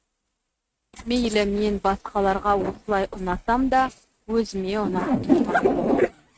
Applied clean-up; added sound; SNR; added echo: neural mask model RNNoise.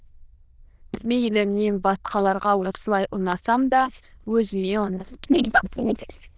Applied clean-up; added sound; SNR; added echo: neural diffusion model UNIVERSE++.